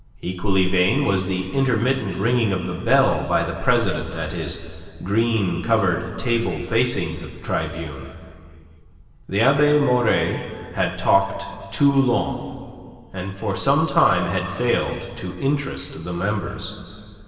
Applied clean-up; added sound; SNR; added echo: none; none; none; reverberation time 2.4 s.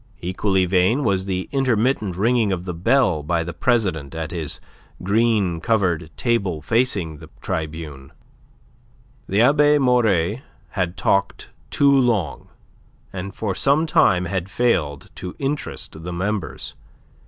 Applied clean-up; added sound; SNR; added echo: none; none; none; none.